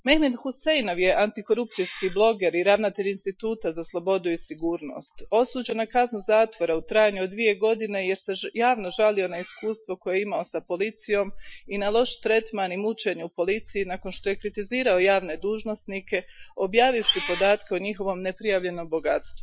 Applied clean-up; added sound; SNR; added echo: classical method Wiener filter.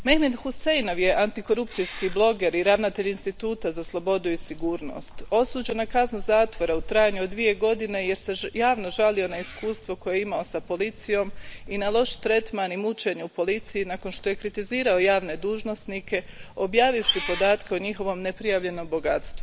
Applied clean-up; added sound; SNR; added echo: none; Meow / Purr; 11 dB; none.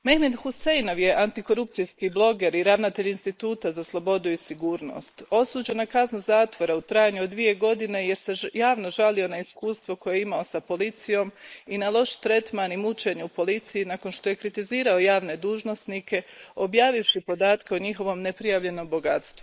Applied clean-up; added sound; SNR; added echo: neural mask model Resemble Enhance denoiser.